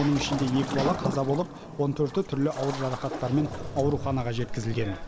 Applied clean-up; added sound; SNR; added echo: none; Waves, surf; 7 dB; none.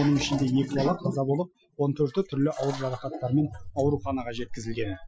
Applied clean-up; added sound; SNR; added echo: classical method Wiener filter.